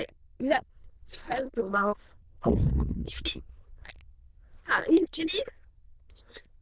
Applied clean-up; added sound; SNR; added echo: neural diffusion model UNIVERSE++.